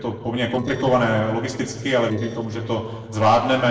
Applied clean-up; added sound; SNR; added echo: neural separator model SepFormer DNS4.